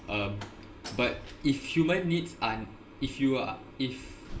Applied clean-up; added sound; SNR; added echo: none; Slam; 19 dB; reverberation time 0.4 s.